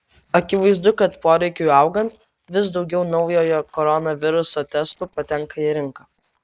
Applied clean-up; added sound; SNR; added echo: neural separator model SepFormer DNS4.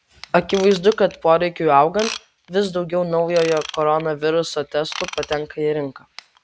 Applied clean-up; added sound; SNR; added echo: none; Ratchet, pawl / Tools; 17 dB; none.